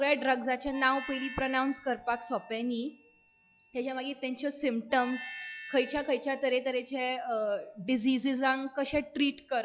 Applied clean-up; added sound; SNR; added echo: classical method log-MMSE.